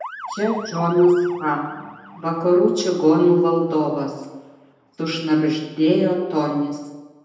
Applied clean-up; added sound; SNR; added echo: none; Motor vehicle (road) / Siren; 19 dB; reverberation time 1.0 s.